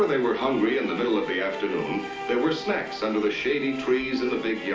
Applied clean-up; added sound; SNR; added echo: none; Wind instrument, woodwind instrument; 18 dB; reverberation time 0.4 s.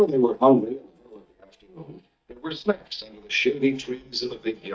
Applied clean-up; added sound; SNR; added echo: neural mask model DeepFilterNet 3.